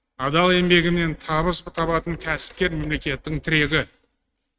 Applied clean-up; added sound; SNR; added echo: neural mask model RNNoise.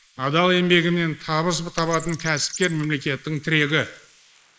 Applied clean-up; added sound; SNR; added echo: neural mask model Resemble Enhance denoiser.